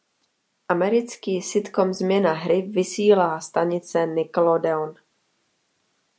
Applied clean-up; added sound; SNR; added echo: none; none; none; none.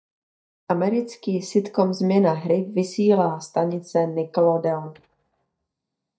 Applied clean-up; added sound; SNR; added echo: neural mask model DeepFilterNet 3.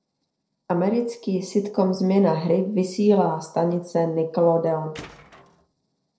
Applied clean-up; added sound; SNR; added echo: neural separator model SepFormer DNS4.